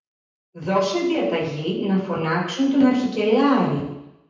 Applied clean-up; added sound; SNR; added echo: none; none; none; reverberation time 0.9 s.